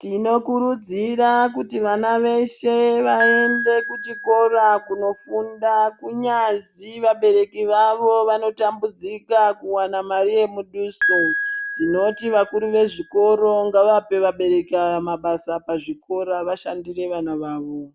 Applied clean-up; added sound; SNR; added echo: none; Piano; 11 dB; none.